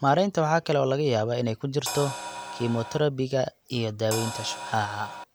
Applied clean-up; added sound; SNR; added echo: none; Crash cymbal; 9 dB; none.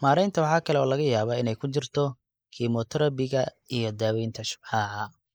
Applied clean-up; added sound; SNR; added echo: neural mask model Resemble Enhance denoiser.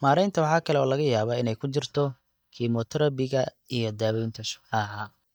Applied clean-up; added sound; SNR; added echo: neural mask model DeepFilterNet 3.